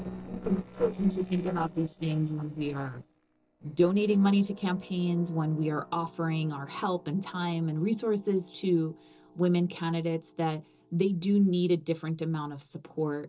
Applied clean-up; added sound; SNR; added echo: neural separator model SepFormer DNS4.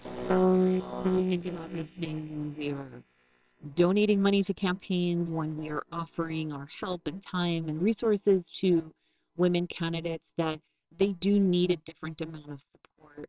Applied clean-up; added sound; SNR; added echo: neural separator model SepFormer WHAMR!.